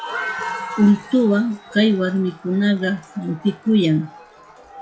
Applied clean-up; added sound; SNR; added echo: classical method log-MMSE.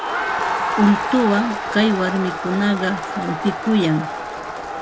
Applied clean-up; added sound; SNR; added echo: none; Crowd; 4 dB; none.